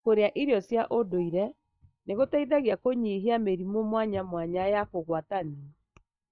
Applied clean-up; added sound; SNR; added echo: neural mask model DeepFilterNet 3.